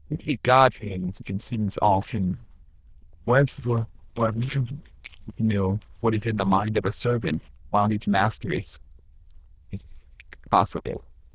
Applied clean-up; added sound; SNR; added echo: neural diffusion model UNIVERSE++.